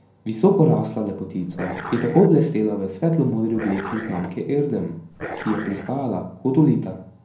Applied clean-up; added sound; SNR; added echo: none; Dog; 12 dB; reverberation time 0.6 s.